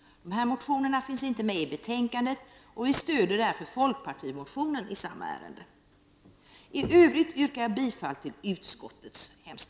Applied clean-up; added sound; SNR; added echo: none; none; none; none.